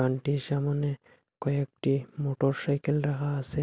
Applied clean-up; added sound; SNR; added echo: none; none; none; none.